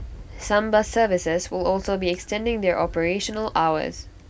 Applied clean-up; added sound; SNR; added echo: none; Thunder; 16 dB; none.